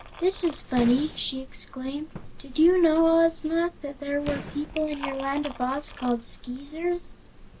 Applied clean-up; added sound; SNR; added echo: none; Liquid + Fireworks; 14 dB; none.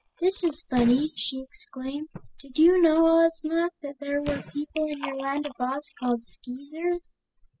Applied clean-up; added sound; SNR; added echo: classical method spectral subtraction.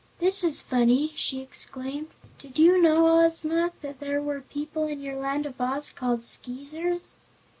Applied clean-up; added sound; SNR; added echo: none; none; none; none.